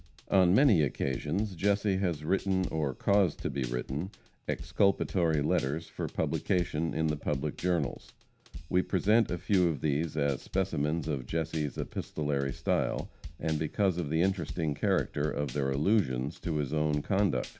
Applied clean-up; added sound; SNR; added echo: none; Drum / Drum kit; 16 dB; none.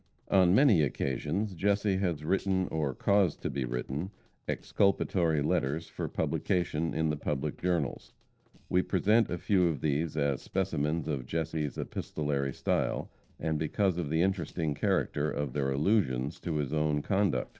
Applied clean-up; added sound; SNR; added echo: neural separator model SepFormer DNS4.